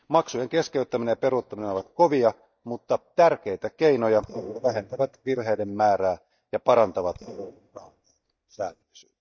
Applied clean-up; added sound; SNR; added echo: neural mask model DeepFilterNet 3.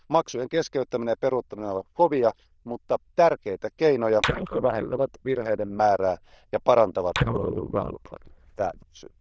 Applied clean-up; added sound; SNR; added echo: neural diffusion model UNIVERSE++.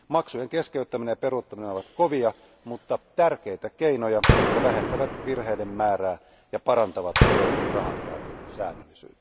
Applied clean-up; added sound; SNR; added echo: none; Gunshot, gunfire; -3 dB; none.